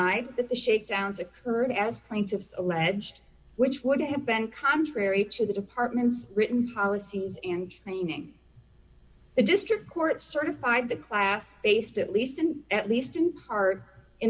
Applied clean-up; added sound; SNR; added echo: none; none; none; none.